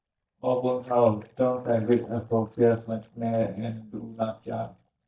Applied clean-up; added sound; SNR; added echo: neural mask model DeepFilterNet 3.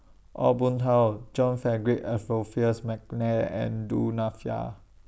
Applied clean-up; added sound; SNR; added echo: none; none; none; none.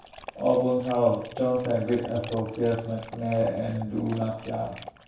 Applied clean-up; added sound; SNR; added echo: none; Dog; 17 dB; reverberation time 0.7 s.